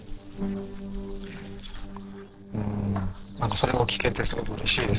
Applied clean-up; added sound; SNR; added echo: neural separator model SepFormer DNS4.